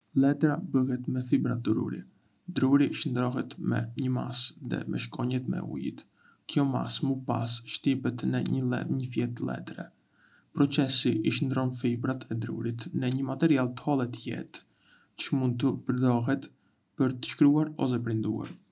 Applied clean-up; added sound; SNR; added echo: none; none; none; none.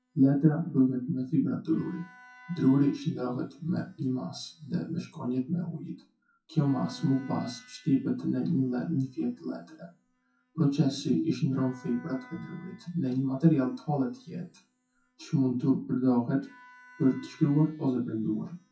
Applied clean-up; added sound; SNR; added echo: classical method WPE with log-MMSE.